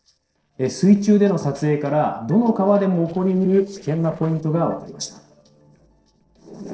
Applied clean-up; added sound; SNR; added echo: neural separator model SepFormer DNS4.